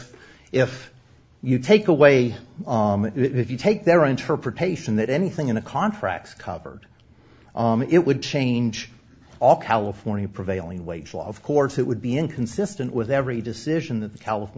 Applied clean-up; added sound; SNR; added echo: none; none; none; none.